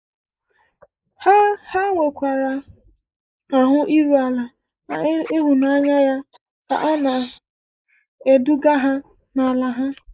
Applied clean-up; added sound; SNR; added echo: neural mask model Resemble Enhance denoiser.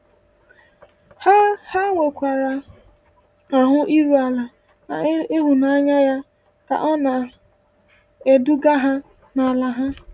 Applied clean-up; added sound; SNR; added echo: none; none; none; none.